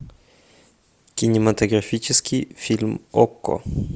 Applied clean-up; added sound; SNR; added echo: none; none; none; none.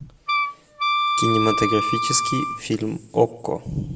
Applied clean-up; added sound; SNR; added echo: none; Wind instrument, woodwind instrument; -1 dB; reverberation time 2.0 s.